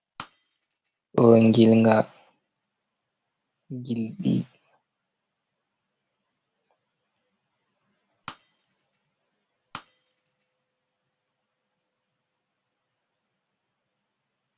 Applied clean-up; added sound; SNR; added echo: none; Shatter; 15 dB; none.